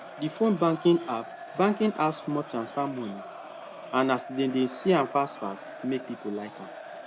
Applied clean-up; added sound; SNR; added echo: none; Crowd; 14 dB; none.